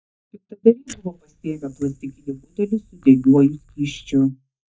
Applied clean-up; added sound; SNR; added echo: neural mask model DeepFilterNet 3.